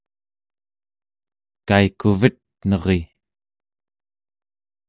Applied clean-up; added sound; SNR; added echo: none; none; none; none.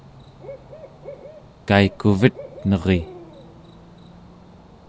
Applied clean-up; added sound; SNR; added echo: none; Cricket / Bird; 17 dB; none.